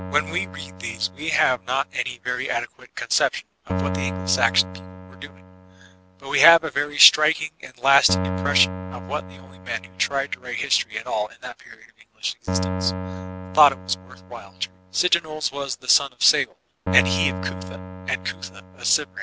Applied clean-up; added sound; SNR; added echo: none; Keyboard (musical); 8 dB; none.